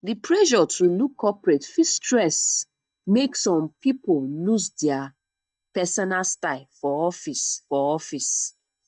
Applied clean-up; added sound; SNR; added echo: neural mask model DeepFilterNet 3.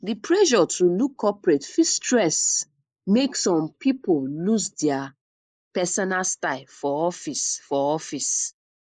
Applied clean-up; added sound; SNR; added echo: neural mask model Resemble Enhance denoiser.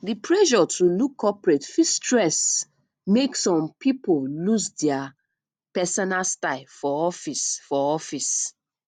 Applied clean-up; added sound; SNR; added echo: none; none; none; none.